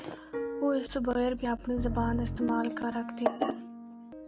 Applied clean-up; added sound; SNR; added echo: none; Piano; 6 dB; none.